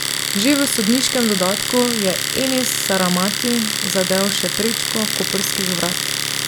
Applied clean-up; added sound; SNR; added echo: none; Domestic sounds, home sounds; 1 dB; none.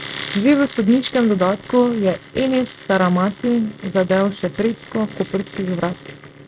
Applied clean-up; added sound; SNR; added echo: neural mask model RNNoise.